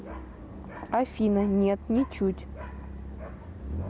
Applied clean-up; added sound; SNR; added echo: none; none; none; none.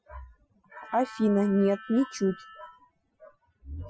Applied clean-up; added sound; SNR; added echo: classical method Wiener filter.